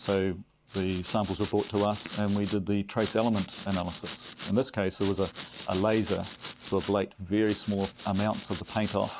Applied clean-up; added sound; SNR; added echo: none; Domestic sounds, home sounds; 16 dB; none.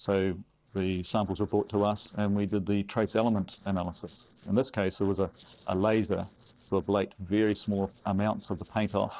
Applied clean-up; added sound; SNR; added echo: neural separator model SepFormer DNS4.